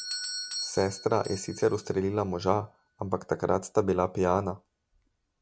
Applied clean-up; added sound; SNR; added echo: none; Doorbell; 13 dB; none.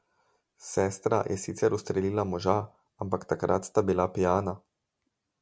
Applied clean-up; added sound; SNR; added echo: none; none; none; none.